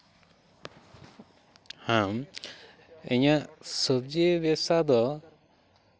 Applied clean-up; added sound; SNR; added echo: none; none; none; none.